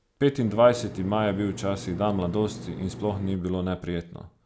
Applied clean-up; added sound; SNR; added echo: none; Engine; 12 dB; none.